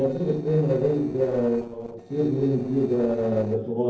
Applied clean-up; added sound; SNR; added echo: neural separator model SepFormer DNS4.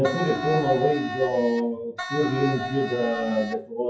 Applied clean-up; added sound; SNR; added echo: classical method WPE with log-MMSE.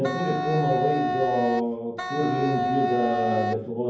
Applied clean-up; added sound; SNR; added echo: none; Wind instrument, woodwind instrument; 1 dB; reverberation time 0.9 s.